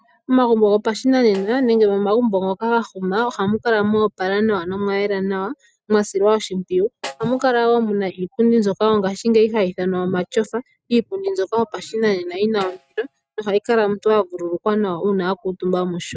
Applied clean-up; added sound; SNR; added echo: neural mask model RNNoise.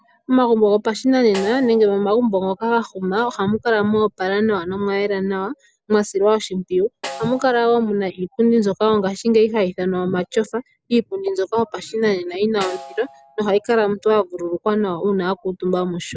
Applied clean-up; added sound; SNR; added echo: none; Snare drum; 19 dB; none.